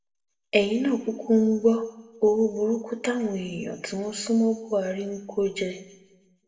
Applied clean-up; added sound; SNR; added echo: none; none; none; reverberation time 0.8 s.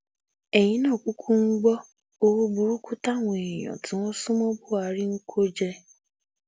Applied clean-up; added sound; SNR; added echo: none; none; none; none.